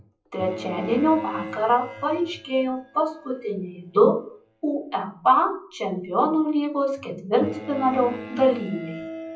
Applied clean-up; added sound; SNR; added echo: classical method WPE with log-MMSE.